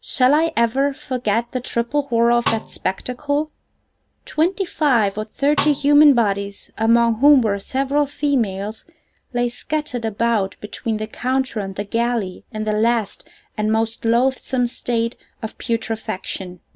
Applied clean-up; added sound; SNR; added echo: none; Snare drum; 8 dB; none.